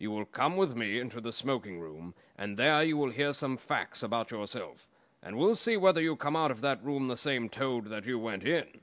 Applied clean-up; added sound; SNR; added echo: none; none; none; none.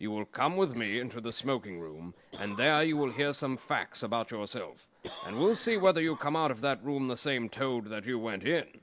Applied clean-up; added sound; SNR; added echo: none; Cough; 20 dB; none.